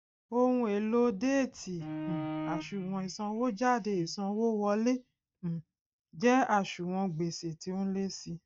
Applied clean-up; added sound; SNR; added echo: neural mask model DeepFilterNet 3.